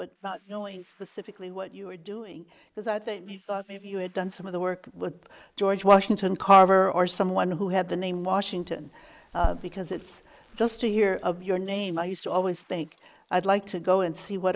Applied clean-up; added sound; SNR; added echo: neural mask model Resemble Enhance denoiser.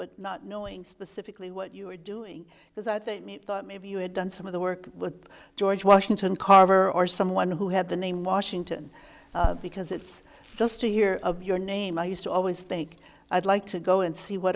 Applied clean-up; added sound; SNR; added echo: none; none; none; none.